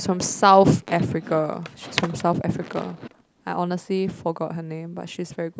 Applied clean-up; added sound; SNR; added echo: none; Skateboard; 15 dB; none.